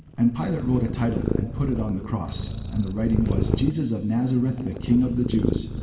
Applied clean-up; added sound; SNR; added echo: none; Purr; 4 dB; reverberation time 2.2 s.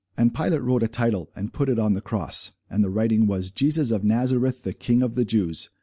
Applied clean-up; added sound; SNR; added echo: none; none; none; none.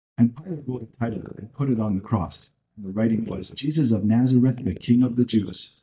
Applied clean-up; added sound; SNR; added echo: neural mask model DeepFilterNet 3.